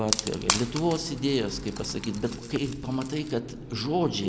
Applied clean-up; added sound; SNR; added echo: none; Wood; 6 dB; none.